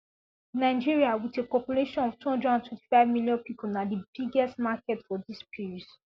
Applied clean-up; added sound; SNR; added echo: none; none; none; none.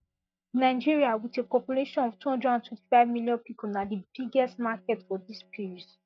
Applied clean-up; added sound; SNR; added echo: neural mask model DeepFilterNet 3.